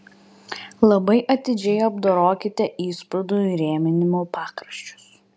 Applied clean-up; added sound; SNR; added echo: none; none; none; none.